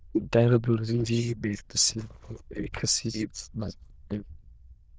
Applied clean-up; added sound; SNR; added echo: neural diffusion model UNIVERSE++.